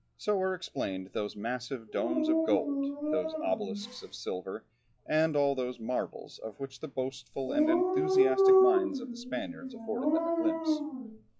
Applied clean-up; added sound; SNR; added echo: classical method log-MMSE.